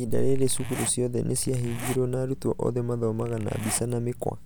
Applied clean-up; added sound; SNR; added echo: none; Zipper (clothing); 14 dB; none.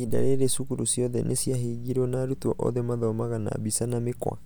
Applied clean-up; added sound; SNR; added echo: none; none; none; none.